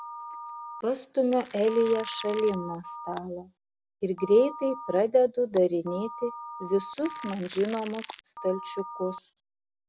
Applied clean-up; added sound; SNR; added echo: none; Telephone + Crackle; 13 dB; none.